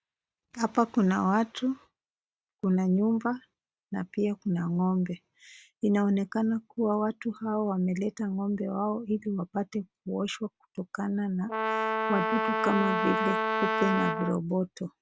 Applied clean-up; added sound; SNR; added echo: none; Brass instrument; 0 dB; none.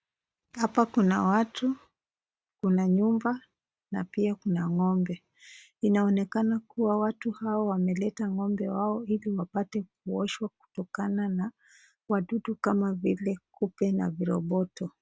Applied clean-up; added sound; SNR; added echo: none; none; none; none.